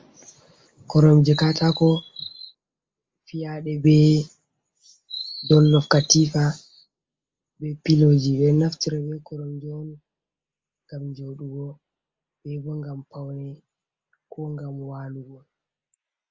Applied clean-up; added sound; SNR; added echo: neural mask model Resemble Enhance denoiser.